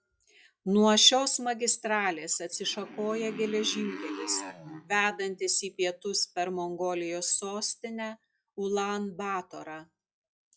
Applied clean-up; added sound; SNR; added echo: classical method log-MMSE.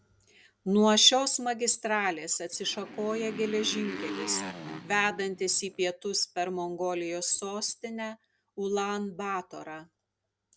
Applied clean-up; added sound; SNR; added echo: none; Motorcycle; 11 dB; none.